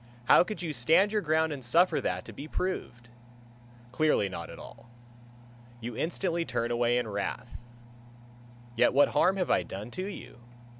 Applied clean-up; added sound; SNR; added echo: none; Engine; 20 dB; none.